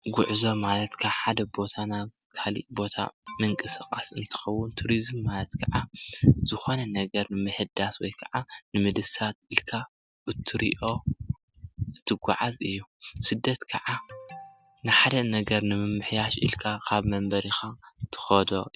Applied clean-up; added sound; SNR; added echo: none; Alarm; 18 dB; none.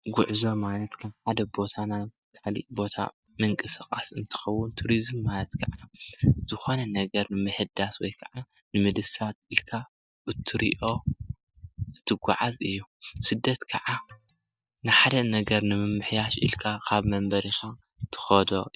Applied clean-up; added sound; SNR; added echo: neural mask model DeepFilterNet 3.